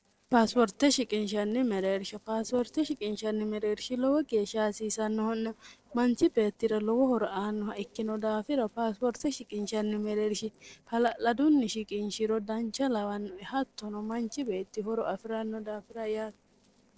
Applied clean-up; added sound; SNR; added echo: neural separator model SepFormer DNS4.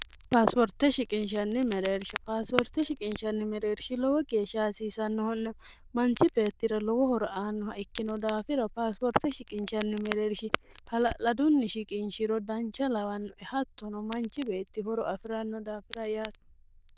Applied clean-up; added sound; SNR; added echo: neural diffusion model UNIVERSE++.